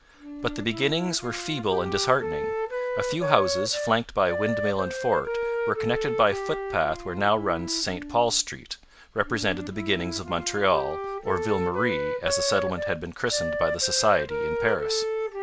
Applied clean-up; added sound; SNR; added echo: none; Wind instrument, woodwind instrument; 4 dB; none.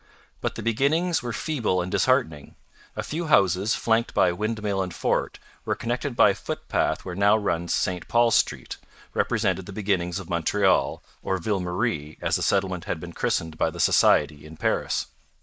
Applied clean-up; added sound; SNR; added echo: neural mask model Resemble Enhance denoiser.